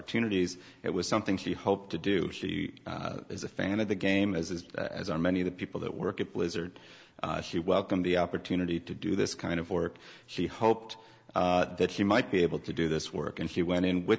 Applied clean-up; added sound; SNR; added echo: none; none; none; none.